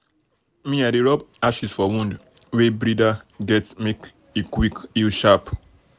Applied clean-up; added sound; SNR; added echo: none; none; none; none.